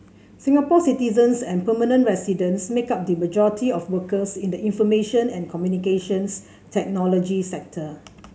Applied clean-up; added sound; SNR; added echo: none; none; none; none.